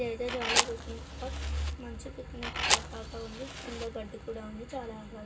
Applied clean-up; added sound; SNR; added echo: none; Fire; -3 dB; reverberation time 0.4 s.